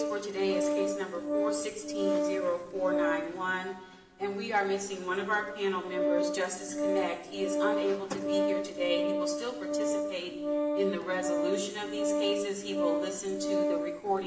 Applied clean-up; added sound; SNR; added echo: none; Organ; -1 dB; reverberation time 2.9 s.